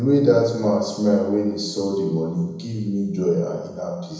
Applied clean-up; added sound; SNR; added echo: none; none; none; reverberation time 1.0 s.